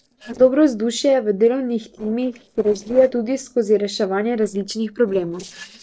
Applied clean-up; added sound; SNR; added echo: neural separator model SepFormer DNS4.